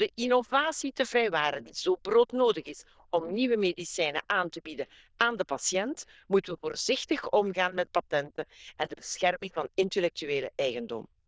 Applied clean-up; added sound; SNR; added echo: neural diffusion model UNIVERSE++.